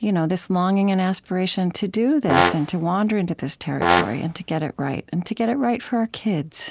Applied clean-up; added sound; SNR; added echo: none; Brass instrument; 1 dB; none.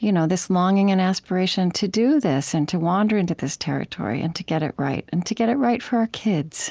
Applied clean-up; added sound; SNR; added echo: none; none; none; none.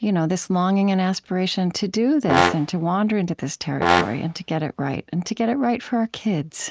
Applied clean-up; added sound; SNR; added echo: neural mask model RNNoise.